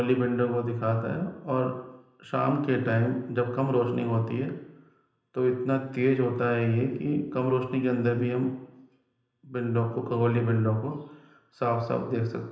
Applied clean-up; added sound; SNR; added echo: none; none; none; reverberation time 0.9 s.